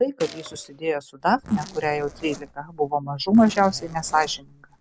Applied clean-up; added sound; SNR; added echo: none; Gunshot, gunfire + Zipper (clothing); 18 dB; none.